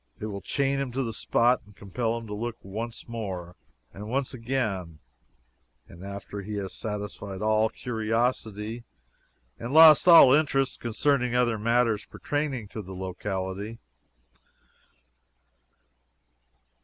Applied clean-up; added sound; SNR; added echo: none; none; none; none.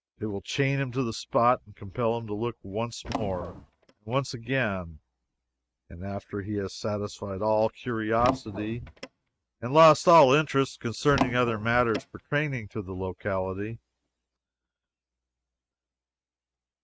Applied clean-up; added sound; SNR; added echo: neural mask model RNNoise.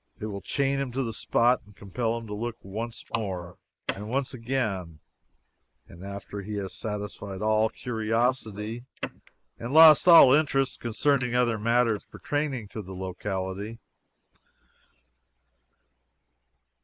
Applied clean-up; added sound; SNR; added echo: neural mask model Resemble Enhance denoiser.